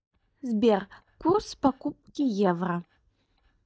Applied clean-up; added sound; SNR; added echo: neural mask model DeepFilterNet 3.